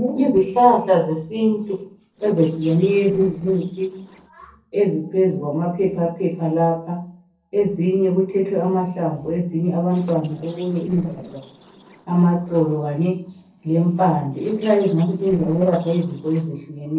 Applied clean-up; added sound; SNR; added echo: neural separator model SepFormer DNS4.